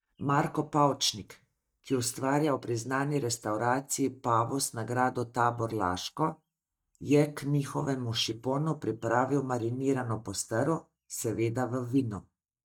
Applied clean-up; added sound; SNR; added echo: neural mask model DeepFilterNet 3.